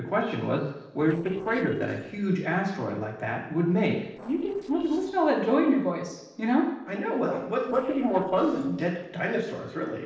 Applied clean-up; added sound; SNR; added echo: neural separator model SepFormer DNS4.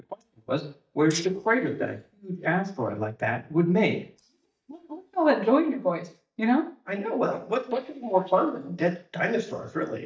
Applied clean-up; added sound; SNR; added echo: neural mask model DeepFilterNet 3.